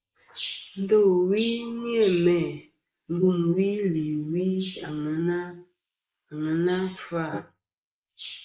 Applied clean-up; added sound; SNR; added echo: neural mask model Resemble Enhance denoiser.